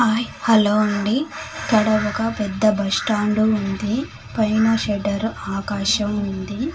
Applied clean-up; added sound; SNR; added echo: none; none; none; reverberation time 0.2 s.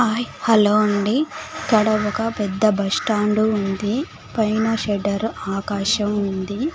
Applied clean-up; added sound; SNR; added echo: none; none; none; none.